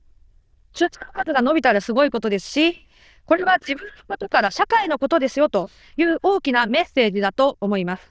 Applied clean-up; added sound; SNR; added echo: neural diffusion model UNIVERSE++.